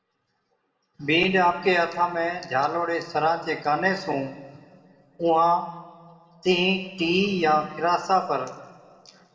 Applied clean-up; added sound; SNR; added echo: none; none; none; reverberation time 1.5 s.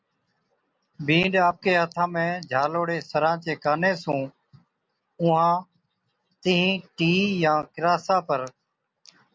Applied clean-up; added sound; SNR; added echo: none; none; none; none.